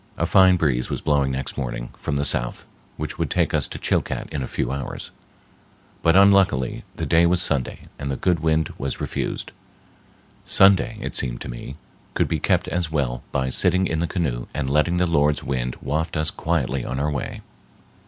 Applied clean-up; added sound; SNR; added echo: none; none; none; none.